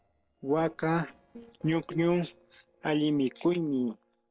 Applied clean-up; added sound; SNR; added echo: neural separator model SepFormer DNS4.